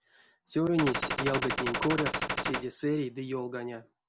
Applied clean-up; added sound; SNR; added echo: none; Gunshot, gunfire; 0 dB; none.